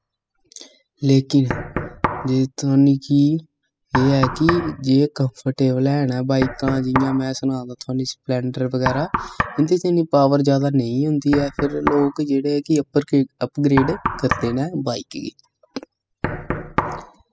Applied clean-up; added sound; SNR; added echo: classical method spectral subtraction.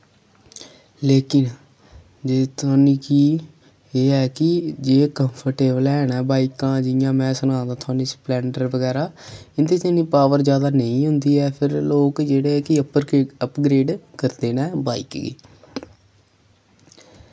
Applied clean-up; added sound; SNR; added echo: none; none; none; none.